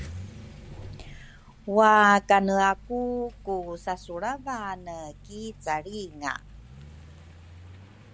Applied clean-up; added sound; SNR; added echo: none; Accelerating, revving, vroom; 18 dB; none.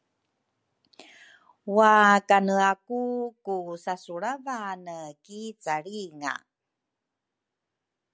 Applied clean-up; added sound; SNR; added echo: none; none; none; none.